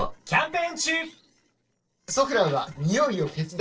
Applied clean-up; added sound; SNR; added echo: neural separator model SepFormer DNS4.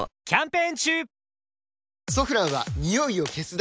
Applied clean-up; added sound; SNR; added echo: none; none; none; none.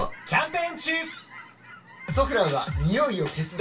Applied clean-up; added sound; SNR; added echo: none; Chirp, tweet / Fowl; 18 dB; reverberation time 0.2 s.